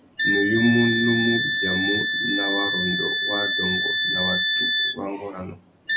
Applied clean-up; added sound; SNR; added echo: none; Wind instrument, woodwind instrument; -2 dB; none.